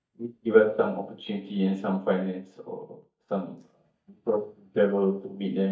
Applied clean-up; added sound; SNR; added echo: neural mask model DeepFilterNet 3.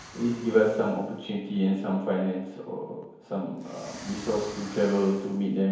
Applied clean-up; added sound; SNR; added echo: none; Explosion; 20 dB; reverberation time 1.0 s.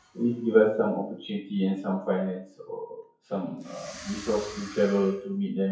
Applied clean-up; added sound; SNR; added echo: classical method WPE with log-MMSE.